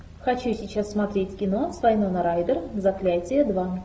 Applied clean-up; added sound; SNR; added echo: none; none; none; none.